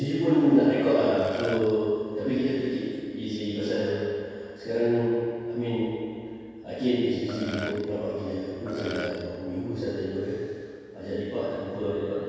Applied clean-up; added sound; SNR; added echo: none; Burping, eructation; 11 dB; reverberation time 2.2 s.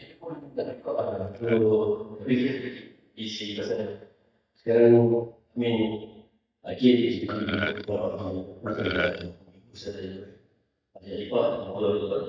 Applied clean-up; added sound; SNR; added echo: neural mask model DeepFilterNet 3.